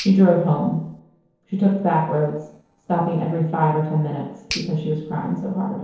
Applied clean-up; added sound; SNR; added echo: neural separator model SepFormer DNS4.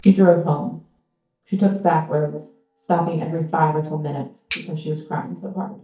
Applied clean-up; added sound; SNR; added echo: neural mask model DeepFilterNet 3.